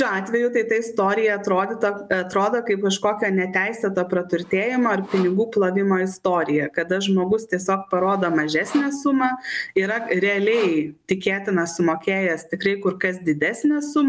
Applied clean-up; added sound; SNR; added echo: none; Sawing; 19 dB; none.